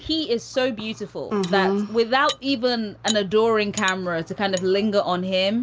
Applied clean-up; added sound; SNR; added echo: none; Cutlery, silverware; 15 dB; none.